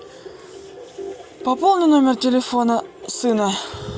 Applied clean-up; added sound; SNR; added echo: none; none; none; none.